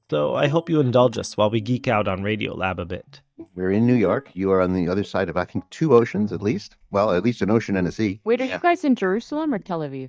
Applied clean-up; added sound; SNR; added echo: neural mask model DeepFilterNet 3.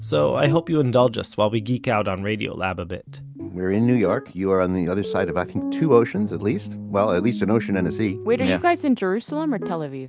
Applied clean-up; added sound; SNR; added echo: none; none; none; none.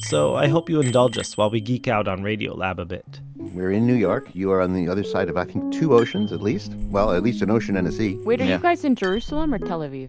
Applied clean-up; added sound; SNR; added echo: none; Bicycle bell; 15 dB; none.